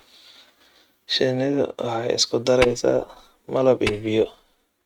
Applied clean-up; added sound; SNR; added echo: neural mask model RNNoise.